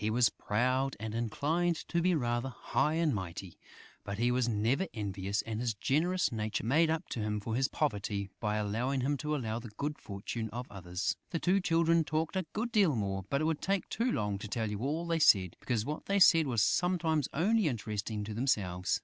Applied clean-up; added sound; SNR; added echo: none; none; none; none.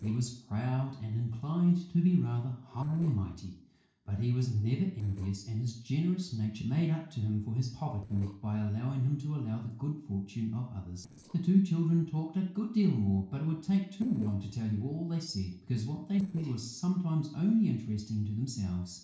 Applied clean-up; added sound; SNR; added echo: neural separator model SepFormer DNS4.